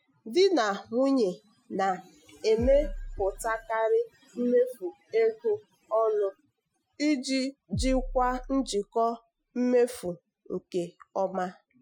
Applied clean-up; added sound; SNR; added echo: classical method Wiener filter.